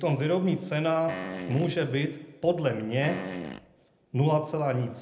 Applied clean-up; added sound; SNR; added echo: none; Fart; 10 dB; reverberation time 0.7 s.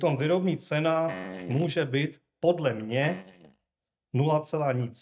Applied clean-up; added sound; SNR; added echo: neural mask model DeepFilterNet 3.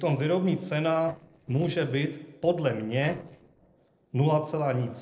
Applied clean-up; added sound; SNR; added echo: neural separator model SepFormer DNS4.